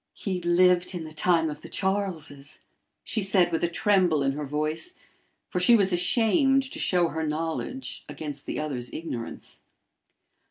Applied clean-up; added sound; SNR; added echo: none; none; none; none.